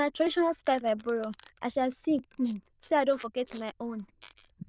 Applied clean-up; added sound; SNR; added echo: neural diffusion model UNIVERSE++.